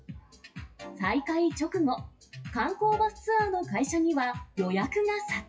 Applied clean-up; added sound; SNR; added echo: classical method WPE with log-MMSE.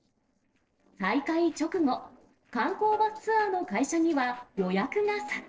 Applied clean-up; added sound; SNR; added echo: neural separator model SepFormer DNS4.